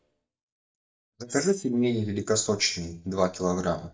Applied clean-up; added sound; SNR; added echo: neural mask model DeepFilterNet 3.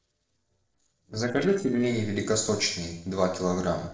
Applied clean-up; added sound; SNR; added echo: neural separator model SepFormer DNS4.